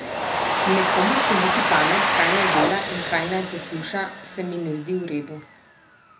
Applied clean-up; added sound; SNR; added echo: none; Domestic sounds, home sounds; -3 dB; none.